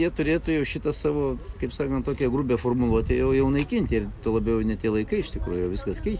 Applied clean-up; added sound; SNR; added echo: none; none; none; none.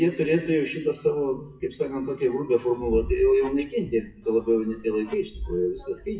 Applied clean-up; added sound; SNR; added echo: classical method WPE with log-MMSE.